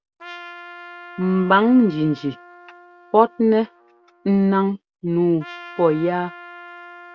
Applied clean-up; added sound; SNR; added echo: none; Trumpet; 20 dB; none.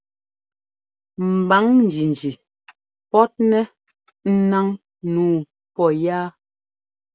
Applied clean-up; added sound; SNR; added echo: none; none; none; none.